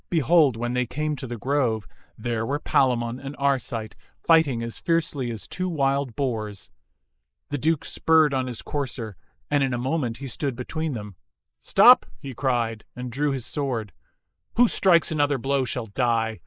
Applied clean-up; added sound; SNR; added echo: neural mask model Resemble Enhance denoiser.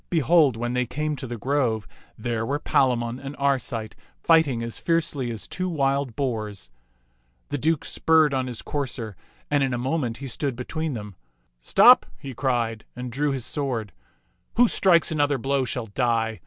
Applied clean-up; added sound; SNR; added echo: none; none; none; none.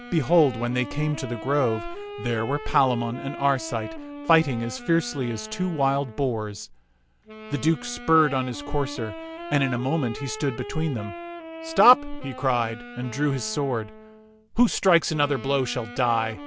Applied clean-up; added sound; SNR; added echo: none; Wind instrument, woodwind instrument; 13 dB; none.